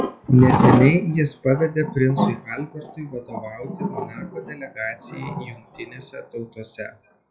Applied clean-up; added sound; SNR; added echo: classical method WPE with log-MMSE.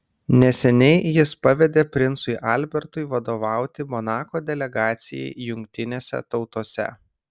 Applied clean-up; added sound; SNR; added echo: none; none; none; none.